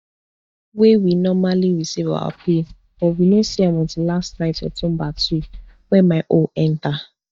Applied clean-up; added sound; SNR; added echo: neural mask model DeepFilterNet 3.